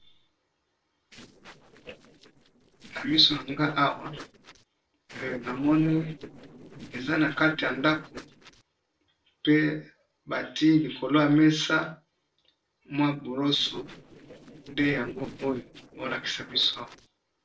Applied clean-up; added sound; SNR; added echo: neural separator model SepFormer DNS4.